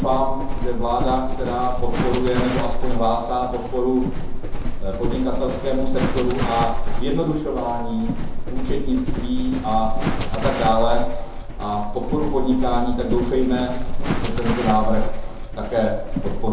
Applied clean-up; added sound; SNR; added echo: none; Livestock, farm animals, working animals; -2 dB; reverberation time 2.6 s.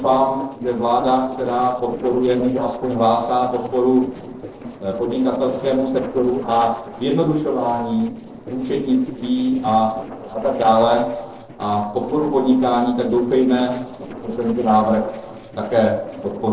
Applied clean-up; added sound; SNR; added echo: neural separator model SepFormer DNS4.